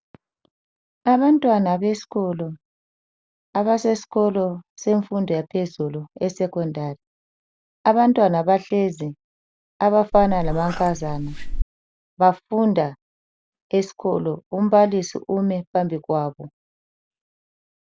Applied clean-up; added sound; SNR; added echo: none; Meow; 3 dB; none.